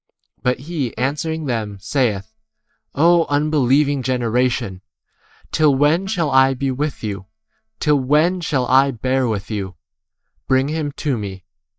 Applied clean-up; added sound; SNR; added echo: neural mask model DeepFilterNet 3.